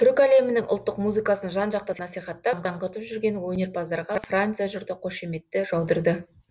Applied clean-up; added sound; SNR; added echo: none; none; none; none.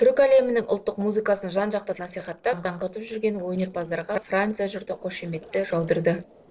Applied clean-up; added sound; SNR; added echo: neural separator model SepFormer DNS4.